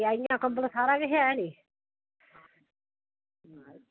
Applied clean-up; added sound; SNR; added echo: none; none; none; none.